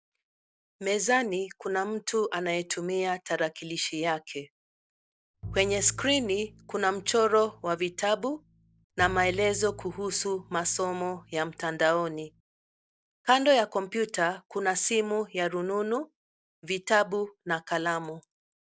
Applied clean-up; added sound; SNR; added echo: none; Bowed string instrument; 17 dB; none.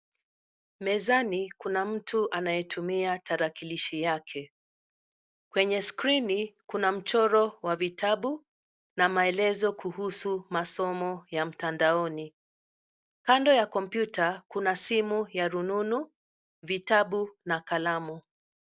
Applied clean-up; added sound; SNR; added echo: none; none; none; none.